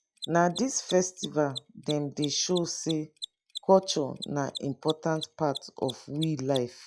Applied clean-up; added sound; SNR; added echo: classical method log-MMSE.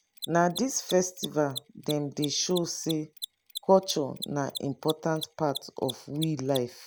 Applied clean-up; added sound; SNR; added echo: none; Mechanisms; 13 dB; none.